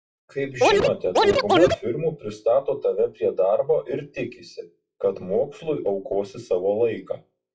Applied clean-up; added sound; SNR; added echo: classical method WPE with log-MMSE.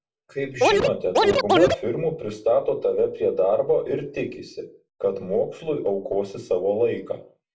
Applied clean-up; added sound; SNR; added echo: none; Scratching (performance technique); -5 dB; reverberation time 0.3 s.